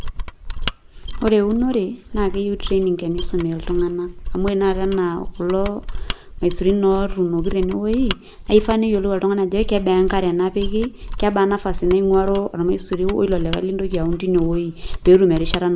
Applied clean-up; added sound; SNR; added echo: none; Mechanisms; 7 dB; none.